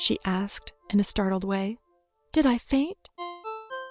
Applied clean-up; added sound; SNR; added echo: none; Ringtone; 16 dB; none.